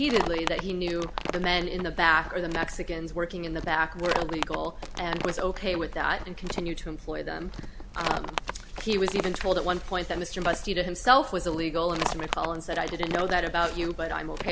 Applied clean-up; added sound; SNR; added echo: none; Livestock, farm animals, working animals; 6 dB; none.